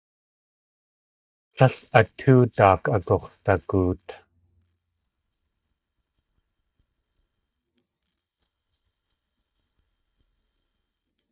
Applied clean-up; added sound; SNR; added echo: neural mask model DeepFilterNet 3.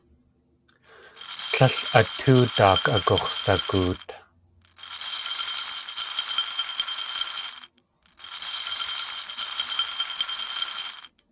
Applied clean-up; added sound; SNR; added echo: none; Glass; 5 dB; none.